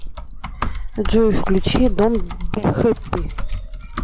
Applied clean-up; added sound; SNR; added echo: none; Typing; 2 dB; none.